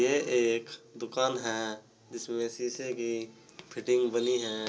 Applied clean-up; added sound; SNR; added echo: none; none; none; reverberation time 0.2 s.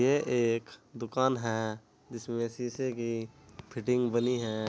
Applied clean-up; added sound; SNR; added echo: none; none; none; none.